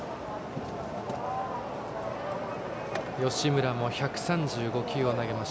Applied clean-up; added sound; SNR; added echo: none; none; none; none.